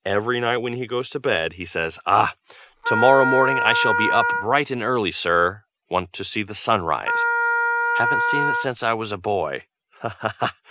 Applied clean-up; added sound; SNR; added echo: none; Wind instrument, woodwind instrument; -2 dB; none.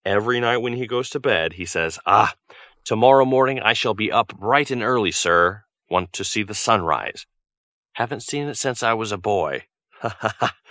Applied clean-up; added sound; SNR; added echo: neural mask model Resemble Enhance denoiser.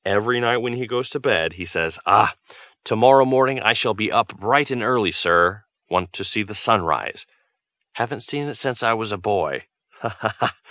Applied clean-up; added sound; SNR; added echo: none; none; none; none.